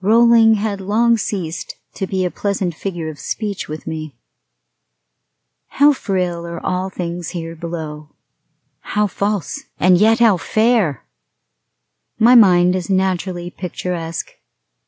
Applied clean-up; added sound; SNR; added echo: none; none; none; none.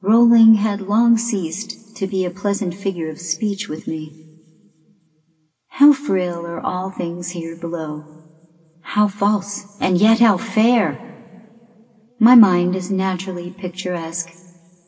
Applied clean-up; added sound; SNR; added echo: none; none; none; reverberation time 1.9 s.